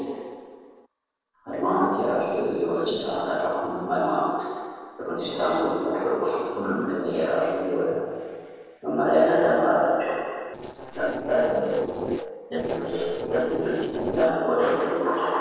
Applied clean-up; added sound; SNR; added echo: neural separator model SepFormer DNS4.